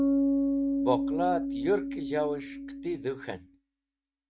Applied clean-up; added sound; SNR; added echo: neural mask model RNNoise.